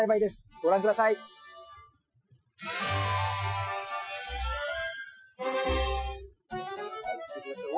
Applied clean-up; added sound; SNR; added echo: classical method Wiener filter.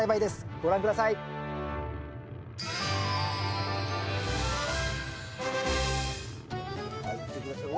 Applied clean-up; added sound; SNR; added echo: none; Truck; 11 dB; none.